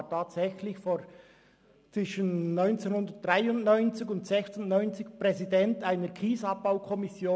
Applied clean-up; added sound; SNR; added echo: none; none; none; none.